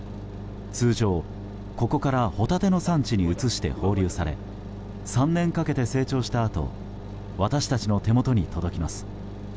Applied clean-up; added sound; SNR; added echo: none; none; none; none.